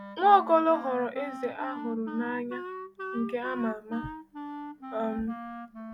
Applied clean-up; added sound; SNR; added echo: none; Wind instrument, woodwind instrument; 11 dB; none.